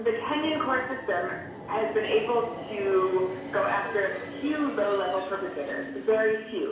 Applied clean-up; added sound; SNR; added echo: none; Subway, metro, underground; 11 dB; reverberation time 0.7 s.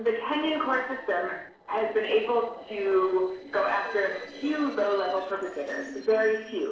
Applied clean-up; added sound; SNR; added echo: neural separator model SepFormer DNS4.